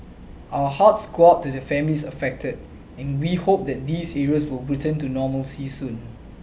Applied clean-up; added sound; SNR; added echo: none; none; none; none.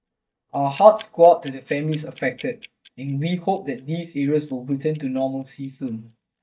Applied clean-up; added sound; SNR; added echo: neural mask model DeepFilterNet 3.